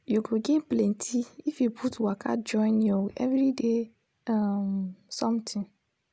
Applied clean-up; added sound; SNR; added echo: none; none; none; none.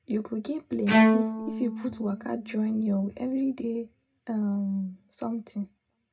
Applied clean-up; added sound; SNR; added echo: none; Bowed string instrument; -2 dB; reverberation time 0.2 s.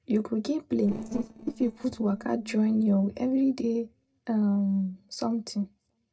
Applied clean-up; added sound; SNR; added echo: neural separator model SepFormer DNS4.